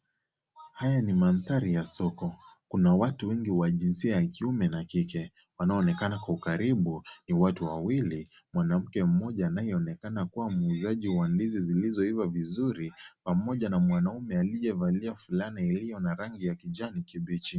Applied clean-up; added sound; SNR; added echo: none; none; none; none.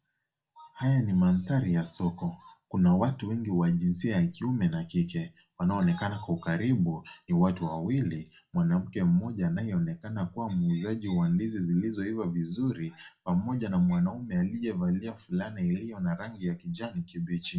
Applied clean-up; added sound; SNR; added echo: none; none; none; reverberation time 0.3 s.